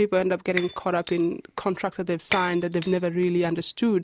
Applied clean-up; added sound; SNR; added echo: none; Shatter; 13 dB; none.